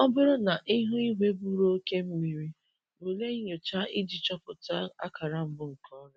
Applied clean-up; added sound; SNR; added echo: none; none; none; none.